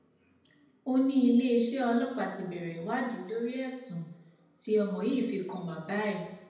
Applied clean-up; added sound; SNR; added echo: none; none; none; reverberation time 0.9 s.